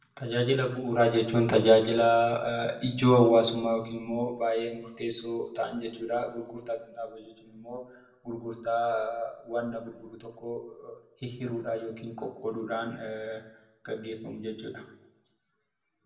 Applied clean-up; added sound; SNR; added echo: none; none; none; reverberation time 0.6 s.